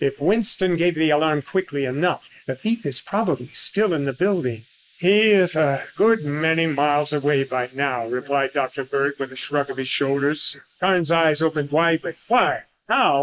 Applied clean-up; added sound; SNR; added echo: neural mask model Resemble Enhance denoiser.